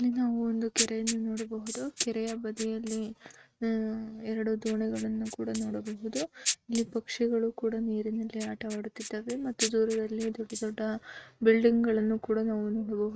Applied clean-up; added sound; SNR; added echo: neural mask model RNNoise.